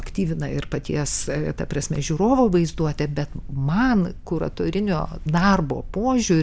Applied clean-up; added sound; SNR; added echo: none; none; none; none.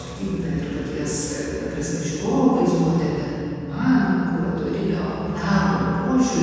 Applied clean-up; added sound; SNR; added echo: none; none; none; reverberation time 2.1 s.